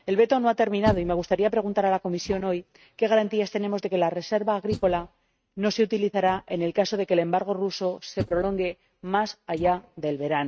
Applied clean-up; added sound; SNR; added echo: neural mask model RNNoise.